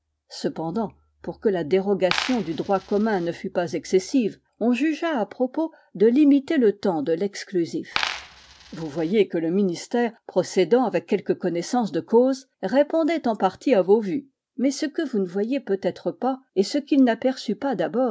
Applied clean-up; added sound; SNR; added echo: none; Coin (dropping); 9 dB; none.